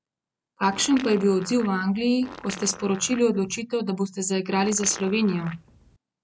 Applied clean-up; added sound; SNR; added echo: none; Fart; 17 dB; none.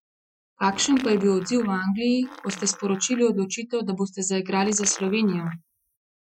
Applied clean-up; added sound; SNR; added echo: classical method Wiener filter.